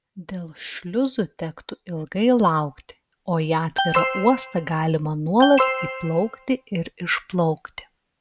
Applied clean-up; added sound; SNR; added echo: none; Alarm; 2 dB; none.